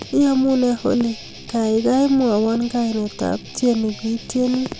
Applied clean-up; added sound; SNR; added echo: none; Guitar; 18 dB; none.